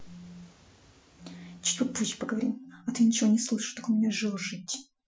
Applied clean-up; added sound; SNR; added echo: classical method Wiener filter.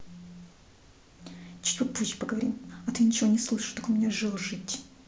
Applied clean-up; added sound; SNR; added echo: none; Telephone; 19 dB; none.